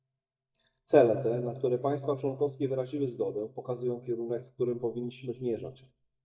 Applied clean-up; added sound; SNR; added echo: neural mask model DeepFilterNet 3.